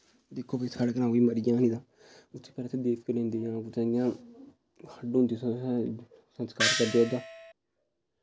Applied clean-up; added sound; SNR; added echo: none; Gong; 1 dB; none.